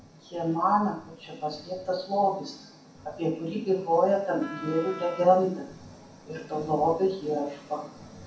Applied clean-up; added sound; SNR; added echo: none; Wind instrument, woodwind instrument; 13 dB; reverberation time 0.7 s.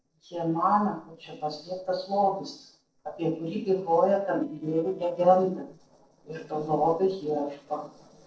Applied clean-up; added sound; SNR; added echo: neural separator model SepFormer DNS4.